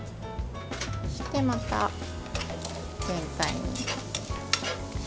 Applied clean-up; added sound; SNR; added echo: none; Wind instrument, woodwind instrument + Engine; 19 dB; none.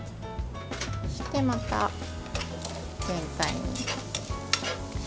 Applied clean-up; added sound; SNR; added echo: none; none; none; none.